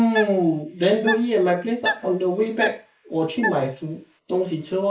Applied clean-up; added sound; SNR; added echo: neural mask model Resemble Enhance denoiser.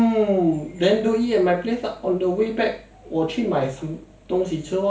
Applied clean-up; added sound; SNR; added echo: none; none; none; none.